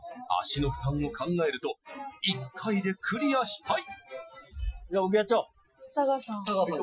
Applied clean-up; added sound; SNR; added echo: classical method Wiener filter.